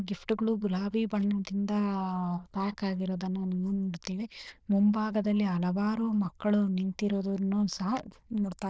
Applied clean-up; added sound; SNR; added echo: neural diffusion model UNIVERSE++.